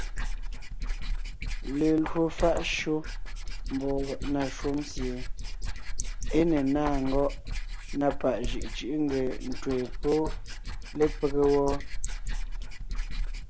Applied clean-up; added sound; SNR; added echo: neural mask model Resemble Enhance denoiser.